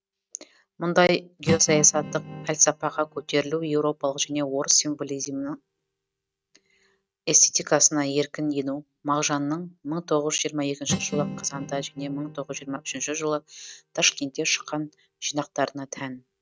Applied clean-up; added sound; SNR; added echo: neural mask model RNNoise.